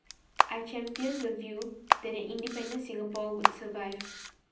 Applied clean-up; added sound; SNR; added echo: none; Camera; -4 dB; reverberation time 0.6 s.